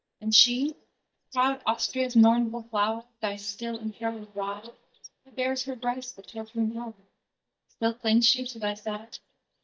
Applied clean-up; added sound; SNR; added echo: neural mask model DeepFilterNet 3.